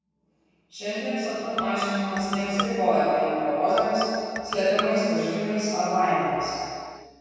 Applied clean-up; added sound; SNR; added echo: none; Marimba, xylophone; 8 dB; reverberation time 2.2 s.